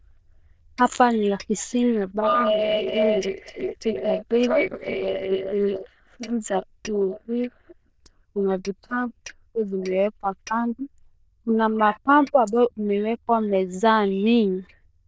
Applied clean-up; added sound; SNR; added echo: neural diffusion model UNIVERSE++.